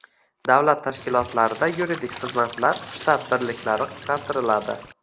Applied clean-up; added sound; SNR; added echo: none; Walk, footsteps + Cricket / Water; 12 dB; none.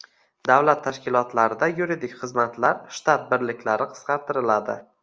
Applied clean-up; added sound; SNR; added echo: none; none; none; none.